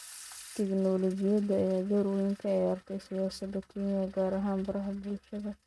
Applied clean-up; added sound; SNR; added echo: neural mask model RNNoise.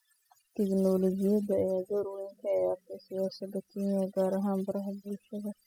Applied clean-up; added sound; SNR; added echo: classical method spectral subtraction.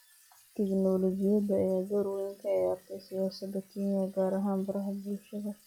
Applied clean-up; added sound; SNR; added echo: classical method log-MMSE.